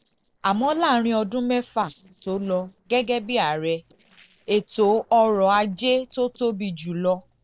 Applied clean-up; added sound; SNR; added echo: neural separator model SepFormer DNS4.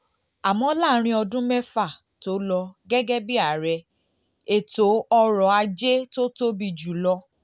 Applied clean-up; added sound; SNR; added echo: none; none; none; none.